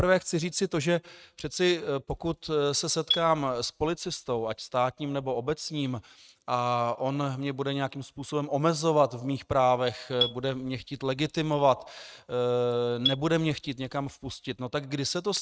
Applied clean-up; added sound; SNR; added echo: neural mask model RNNoise.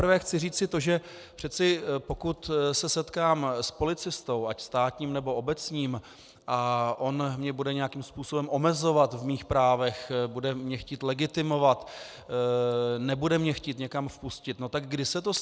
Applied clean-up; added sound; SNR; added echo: none; none; none; none.